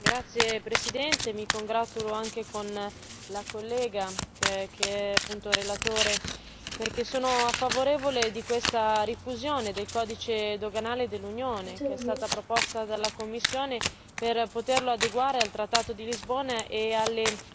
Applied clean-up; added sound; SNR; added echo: none; Domestic sounds, home sounds; 4 dB; none.